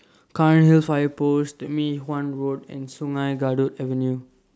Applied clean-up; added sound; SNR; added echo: none; none; none; none.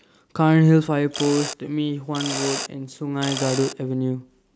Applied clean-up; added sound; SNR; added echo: none; Mechanisms; 10 dB; none.